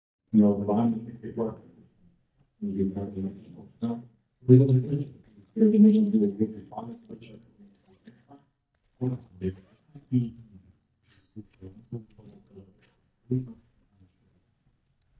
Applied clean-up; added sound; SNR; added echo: neural mask model DeepFilterNet 3.